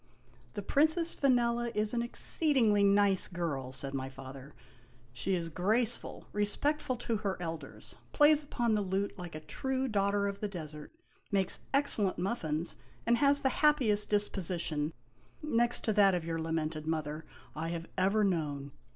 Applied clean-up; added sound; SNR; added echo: none; none; none; none.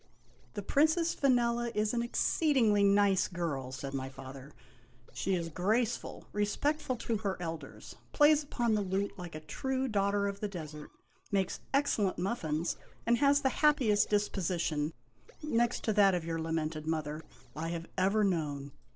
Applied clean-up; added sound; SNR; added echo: neural separator model SepFormer DNS4.